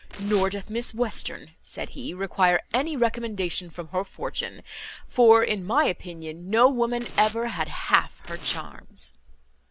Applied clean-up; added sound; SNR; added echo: none; Tearing; 16 dB; none.